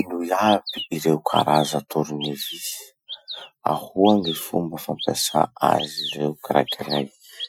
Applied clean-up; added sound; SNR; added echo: classical method Wiener filter.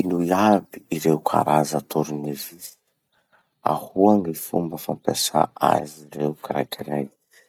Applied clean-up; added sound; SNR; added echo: neural mask model DeepFilterNet 3.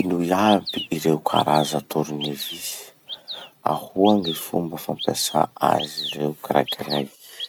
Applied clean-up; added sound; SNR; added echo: none; Bird vocalization, bird call, bird song; 12 dB; none.